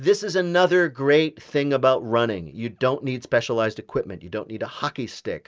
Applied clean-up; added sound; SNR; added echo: none; none; none; none.